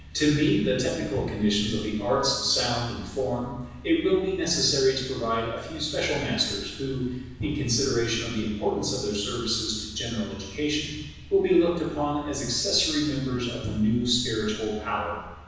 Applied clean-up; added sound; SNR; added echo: none; Thump, thud; 17 dB; reverberation time 1.1 s.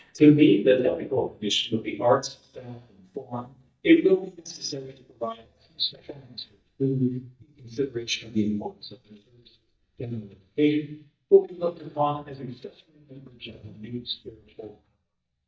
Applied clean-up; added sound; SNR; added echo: neural mask model DeepFilterNet 3.